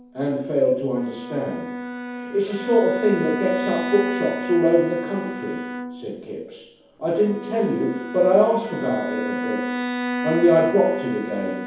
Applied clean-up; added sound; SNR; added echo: none; Bowed string instrument; 7 dB; reverberation time 0.9 s.